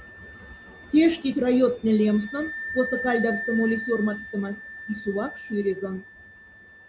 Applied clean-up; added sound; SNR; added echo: none; Wind instrument, woodwind instrument; 11 dB; none.